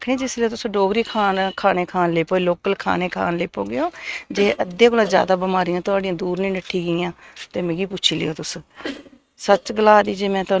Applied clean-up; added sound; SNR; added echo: neural mask model RNNoise.